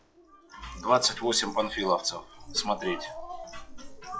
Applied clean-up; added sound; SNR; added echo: classical method log-MMSE.